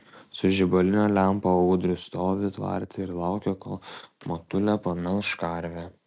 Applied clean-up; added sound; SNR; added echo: none; none; none; none.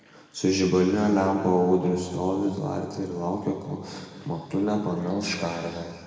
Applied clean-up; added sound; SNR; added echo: none; none; none; reverberation time 2.2 s.